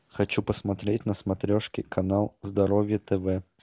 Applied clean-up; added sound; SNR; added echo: none; none; none; none.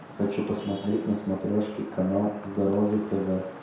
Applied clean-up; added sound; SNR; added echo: none; Traffic noise, roadway noise / Vehicle horn, car horn, honking; 17 dB; reverberation time 0.7 s.